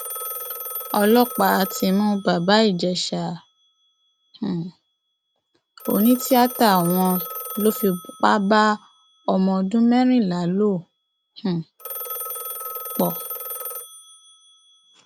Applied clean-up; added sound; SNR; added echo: none; Telephone; 13 dB; none.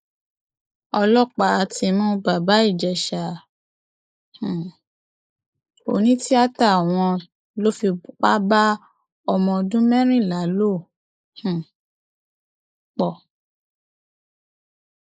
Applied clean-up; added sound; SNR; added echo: neural mask model Resemble Enhance denoiser.